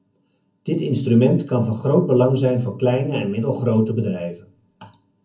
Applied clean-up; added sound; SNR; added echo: none; none; none; reverberation time 0.4 s.